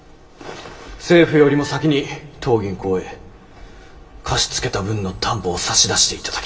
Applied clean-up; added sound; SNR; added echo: none; Wind instrument, woodwind instrument; 17 dB; reverberation time 1.4 s.